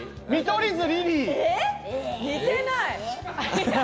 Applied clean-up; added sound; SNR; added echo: none; none; none; none.